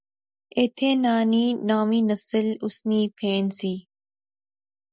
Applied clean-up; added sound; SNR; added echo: none; none; none; none.